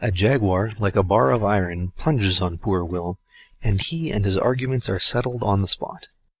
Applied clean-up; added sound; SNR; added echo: neural mask model DeepFilterNet 3.